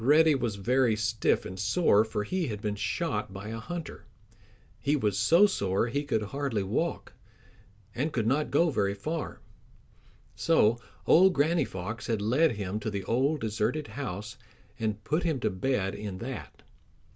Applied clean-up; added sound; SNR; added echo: none; none; none; none.